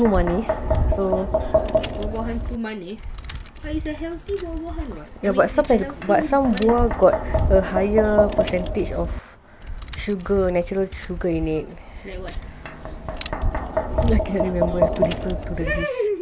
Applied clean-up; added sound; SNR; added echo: none; Tap; 2 dB; none.